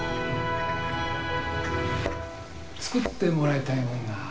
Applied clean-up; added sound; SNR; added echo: none; Thump, thud; 10 dB; reverberation time 2.4 s.